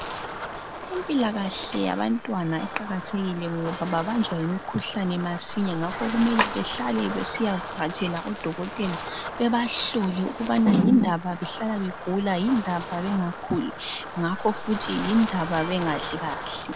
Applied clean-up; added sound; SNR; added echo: none; Wind; 9 dB; none.